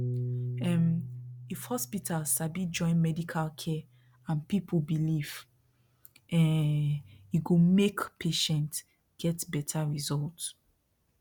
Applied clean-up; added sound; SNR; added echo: none; Piano; 12 dB; none.